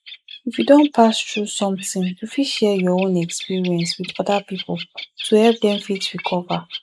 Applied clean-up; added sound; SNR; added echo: neural mask model Resemble Enhance denoiser.